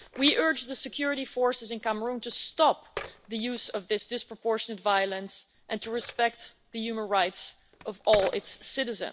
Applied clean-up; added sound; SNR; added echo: none; Telephone; 17 dB; none.